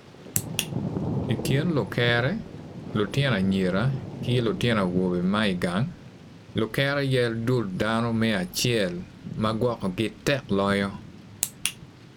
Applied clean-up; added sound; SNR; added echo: none; Thunder / Rain; 10 dB; none.